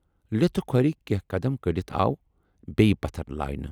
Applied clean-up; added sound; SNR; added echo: none; none; none; none.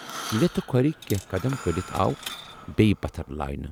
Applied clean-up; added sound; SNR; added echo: none; Coin (dropping) + Breathing; 14 dB; none.